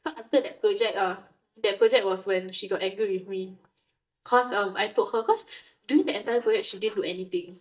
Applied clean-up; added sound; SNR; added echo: neural mask model DeepFilterNet 3.